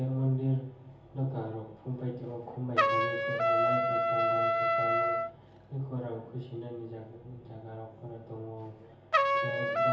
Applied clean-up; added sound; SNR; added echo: none; Trumpet; -5 dB; reverberation time 0.7 s.